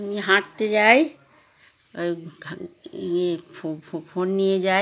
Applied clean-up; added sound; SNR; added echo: none; none; none; none.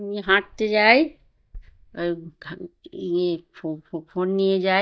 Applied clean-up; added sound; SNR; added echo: neural mask model DeepFilterNet 3.